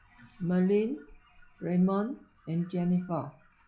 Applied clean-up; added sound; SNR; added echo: classical method log-MMSE.